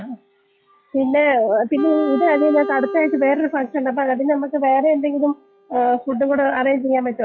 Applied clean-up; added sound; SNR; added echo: classical method log-MMSE.